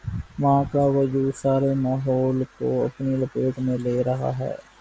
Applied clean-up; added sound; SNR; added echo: none; none; none; none.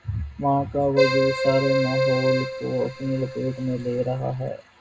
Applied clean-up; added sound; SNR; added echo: none; Keyboard (musical); 0 dB; reverberation time 0.2 s.